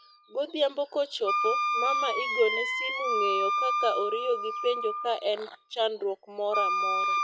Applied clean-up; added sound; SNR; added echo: classical method log-MMSE.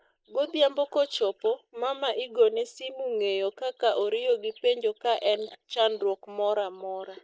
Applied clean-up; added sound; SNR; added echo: neural mask model Resemble Enhance denoiser.